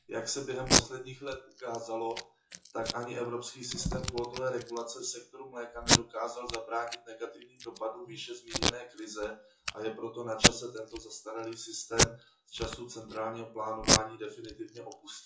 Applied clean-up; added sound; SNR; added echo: classical method WPE with log-MMSE.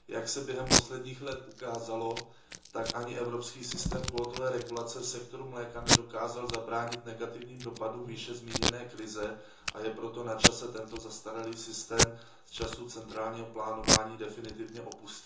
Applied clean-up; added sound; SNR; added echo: none; Packing tape, duct tape; -3 dB; reverberation time 0.6 s.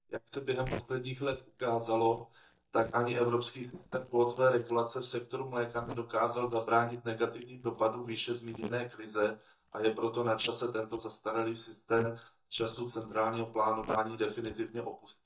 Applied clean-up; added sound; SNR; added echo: neural mask model DeepFilterNet 3.